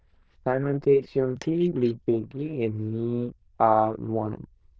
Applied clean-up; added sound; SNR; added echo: neural diffusion model UNIVERSE++.